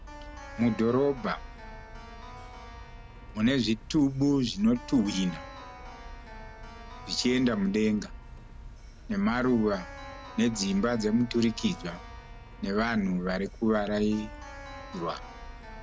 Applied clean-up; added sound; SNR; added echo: none; Keyboard (musical); 14 dB; none.